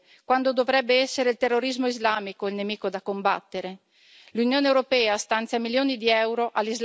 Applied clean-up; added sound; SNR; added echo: none; none; none; none.